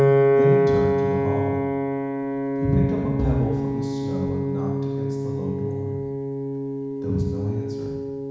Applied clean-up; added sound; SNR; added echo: none; Piano; -5 dB; reverberation time 1.1 s.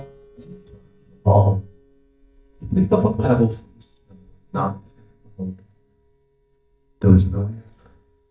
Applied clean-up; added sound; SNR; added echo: neural mask model DeepFilterNet 3.